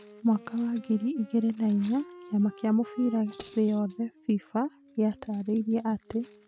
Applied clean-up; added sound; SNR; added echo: none; Cutlery, silverware + Wind instrument, woodwind instrument; 19 dB; none.